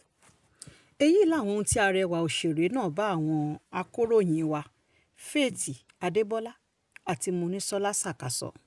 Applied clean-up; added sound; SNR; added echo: none; none; none; none.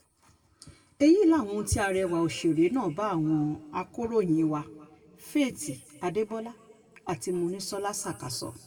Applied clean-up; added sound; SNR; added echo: none; none; none; reverberation time 1.6 s.